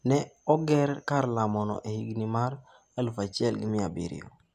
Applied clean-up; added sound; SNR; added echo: none; none; none; none.